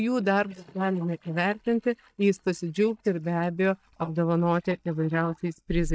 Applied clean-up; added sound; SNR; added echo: neural mask model DeepFilterNet 3.